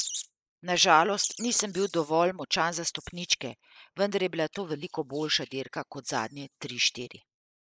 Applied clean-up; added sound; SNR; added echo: neural mask model Resemble Enhance denoiser.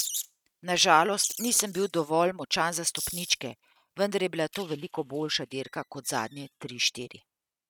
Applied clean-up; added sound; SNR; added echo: neural mask model RNNoise.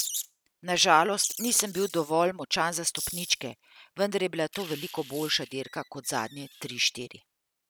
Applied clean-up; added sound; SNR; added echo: none; Wild animals; 12 dB; none.